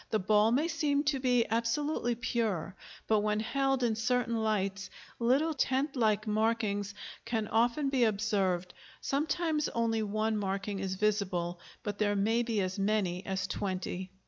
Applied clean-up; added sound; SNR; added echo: none; none; none; none.